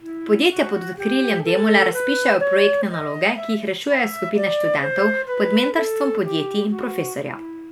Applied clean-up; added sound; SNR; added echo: none; Wind instrument, woodwind instrument; 3 dB; none.